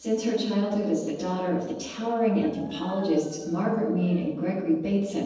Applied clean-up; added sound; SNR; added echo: neural separator model SepFormer DNS4.